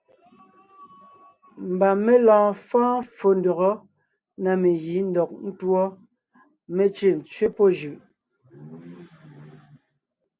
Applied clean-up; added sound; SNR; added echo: none; none; none; none.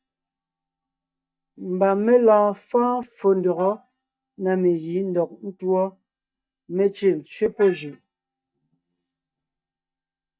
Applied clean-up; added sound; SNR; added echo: neural mask model DeepFilterNet 3.